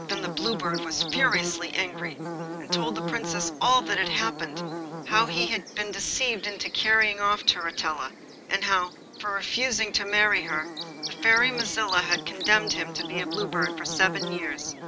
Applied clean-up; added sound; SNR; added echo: none; Buzz / Bird; 8 dB; none.